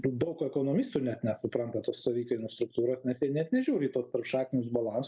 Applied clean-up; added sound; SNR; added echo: none; none; none; none.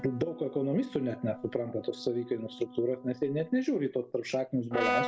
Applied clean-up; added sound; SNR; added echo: none; Brass instrument; 8 dB; none.